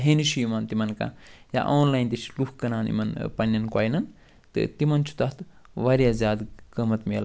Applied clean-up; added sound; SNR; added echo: none; none; none; none.